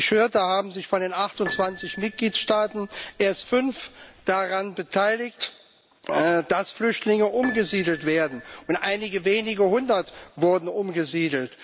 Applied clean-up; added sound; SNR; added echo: none; Piano; 16 dB; none.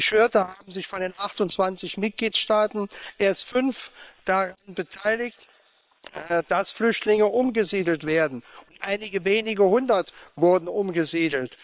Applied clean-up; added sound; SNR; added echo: neural separator model SepFormer WHAM!.